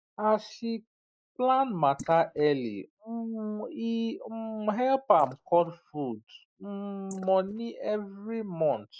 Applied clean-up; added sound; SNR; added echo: neural mask model Resemble Enhance denoiser.